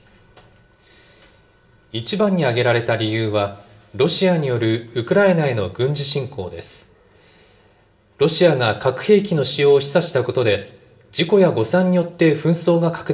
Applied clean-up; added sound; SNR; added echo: none; none; none; reverberation time 0.5 s.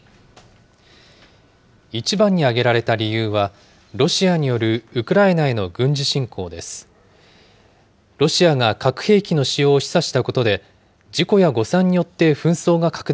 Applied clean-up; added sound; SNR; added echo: none; none; none; none.